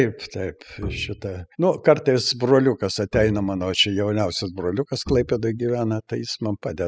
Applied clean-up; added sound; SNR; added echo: classical method spectral subtraction.